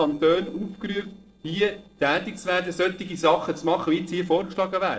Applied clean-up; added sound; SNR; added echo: neural separator model SepFormer DNS4.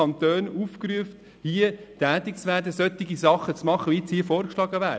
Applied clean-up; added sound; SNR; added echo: none; none; none; none.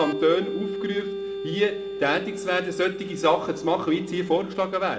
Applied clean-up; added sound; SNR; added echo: none; Organ; 8 dB; reverberation time 0.9 s.